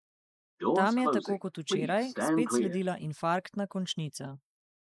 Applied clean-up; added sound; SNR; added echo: neural mask model Resemble Enhance denoiser.